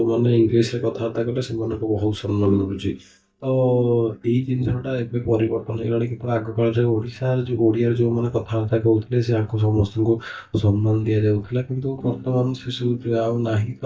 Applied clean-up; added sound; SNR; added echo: neural mask model DeepFilterNet 3.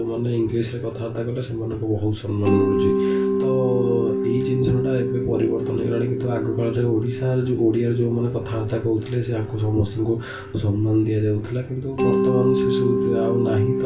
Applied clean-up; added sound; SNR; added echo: none; Mallet percussion; 2 dB; reverberation time 0.2 s.